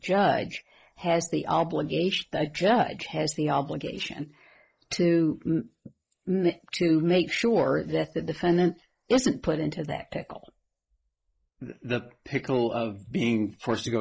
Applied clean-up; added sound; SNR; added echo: neural mask model Resemble Enhance denoiser.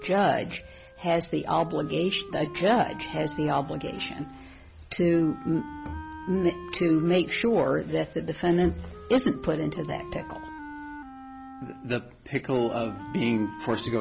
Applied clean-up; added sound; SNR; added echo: none; Wind instrument, woodwind instrument; 15 dB; none.